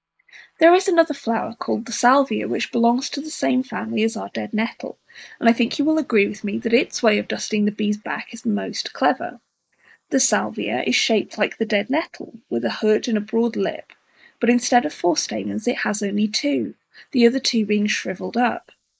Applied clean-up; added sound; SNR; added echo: neural mask model Resemble Enhance denoiser.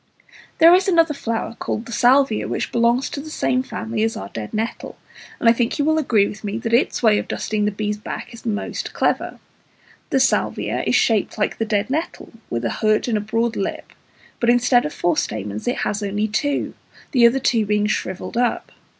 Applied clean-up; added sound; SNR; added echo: none; none; none; none.